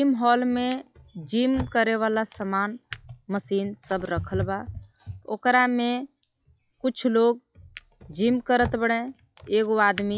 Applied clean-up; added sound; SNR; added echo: classical method log-MMSE.